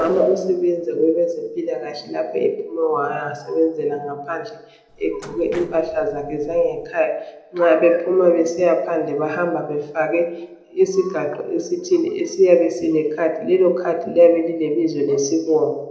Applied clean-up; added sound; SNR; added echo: neural separator model SepFormer DNS4.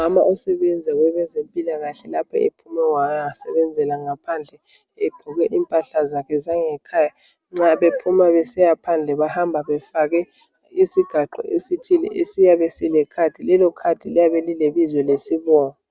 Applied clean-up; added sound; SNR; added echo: none; none; none; none.